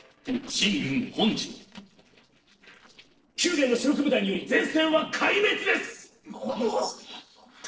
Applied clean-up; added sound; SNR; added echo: neural separator model SepFormer DNS4.